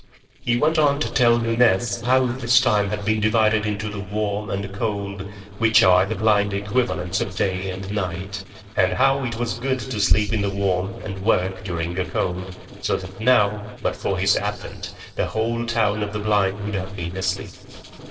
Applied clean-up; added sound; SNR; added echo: neural separator model SepFormer DNS4.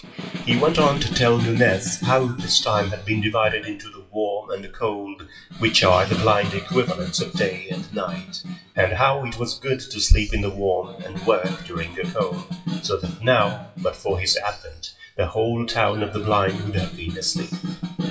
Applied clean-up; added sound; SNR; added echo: classical method WPE with log-MMSE.